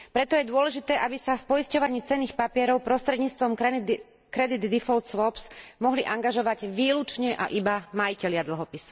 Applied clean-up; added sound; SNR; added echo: none; none; none; none.